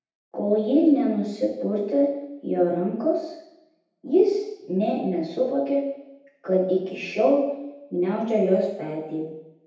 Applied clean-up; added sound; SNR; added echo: none; none; none; reverberation time 0.8 s.